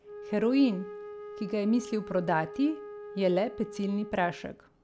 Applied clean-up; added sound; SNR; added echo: none; Wind instrument, woodwind instrument; 13 dB; none.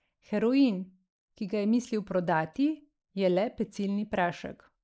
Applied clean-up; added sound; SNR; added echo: neural mask model Resemble Enhance denoiser.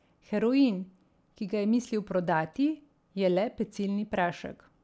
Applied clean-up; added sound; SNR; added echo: none; none; none; none.